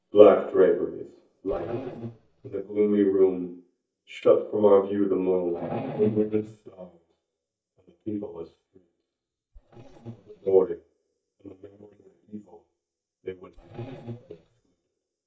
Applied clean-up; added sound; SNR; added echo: neural mask model DeepFilterNet 3.